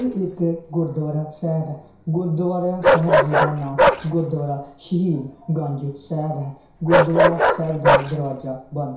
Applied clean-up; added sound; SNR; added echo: none; Bark; -2 dB; reverberation time 0.6 s.